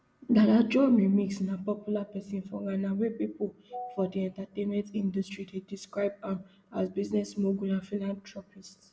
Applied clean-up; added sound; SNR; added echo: none; none; none; none.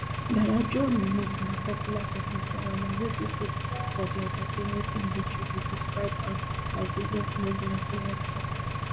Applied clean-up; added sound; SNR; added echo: none; Engine; -1 dB; none.